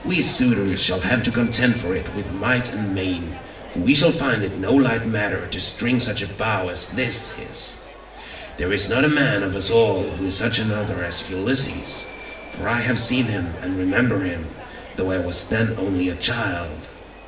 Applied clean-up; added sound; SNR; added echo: none; Subway, metro, underground; 18 dB; reverberation time 0.6 s.